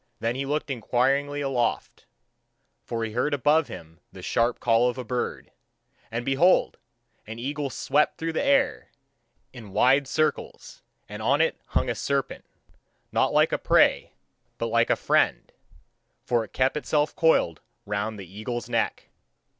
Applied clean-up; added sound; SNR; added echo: none; none; none; none.